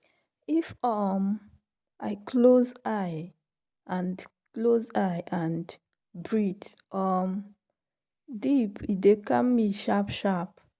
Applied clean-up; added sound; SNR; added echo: none; none; none; none.